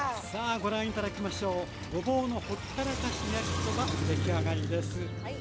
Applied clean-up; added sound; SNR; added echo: none; Car; 1 dB; none.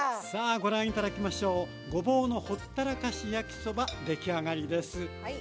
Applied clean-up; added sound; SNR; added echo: none; none; none; none.